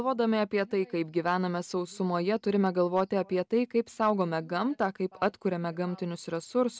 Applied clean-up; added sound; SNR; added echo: none; none; none; none.